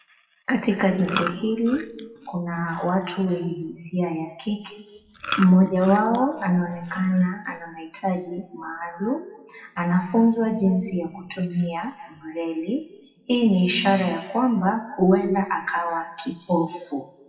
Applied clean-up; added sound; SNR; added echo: classical method WPE with log-MMSE.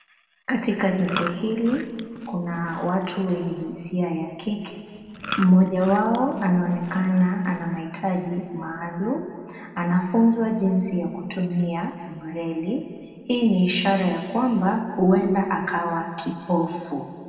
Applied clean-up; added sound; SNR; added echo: none; Chewing, mastication; 14 dB; reverberation time 1.9 s.